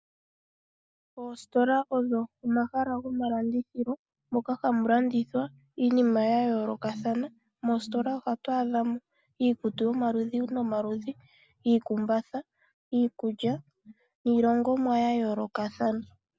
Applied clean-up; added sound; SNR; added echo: none; none; none; none.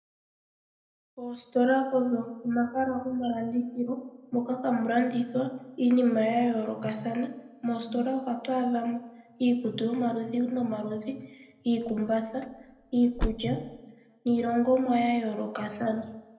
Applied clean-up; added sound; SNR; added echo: none; Slam / Car; 8 dB; reverberation time 0.7 s.